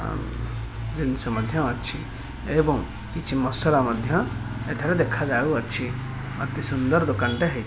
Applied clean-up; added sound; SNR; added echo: none; none; none; none.